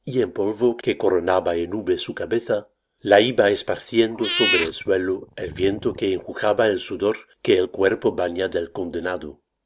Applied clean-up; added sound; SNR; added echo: none; Meow / Purr; 7 dB; none.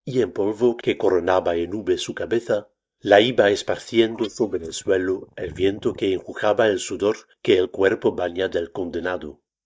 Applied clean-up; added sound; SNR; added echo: neural mask model DeepFilterNet 3.